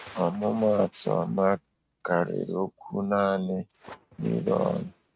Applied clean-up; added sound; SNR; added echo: neural mask model RNNoise.